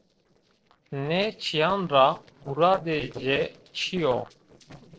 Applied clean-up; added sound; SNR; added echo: neural separator model SepFormer DNS4.